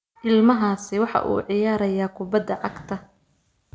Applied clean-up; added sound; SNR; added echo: none; none; none; none.